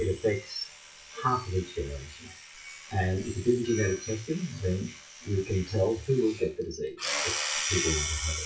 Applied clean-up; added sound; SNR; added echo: classical method WPE with log-MMSE.